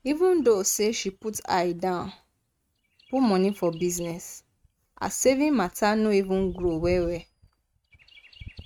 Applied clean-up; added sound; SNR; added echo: neural mask model RNNoise.